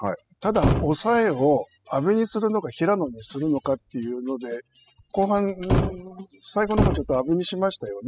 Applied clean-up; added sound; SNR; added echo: classical method spectral subtraction.